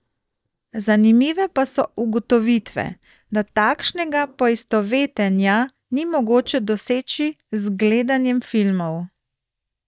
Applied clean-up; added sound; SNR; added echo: neural mask model DeepFilterNet 3.